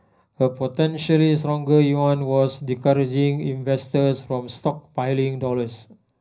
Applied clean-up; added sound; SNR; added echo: none; none; none; reverberation time 0.5 s.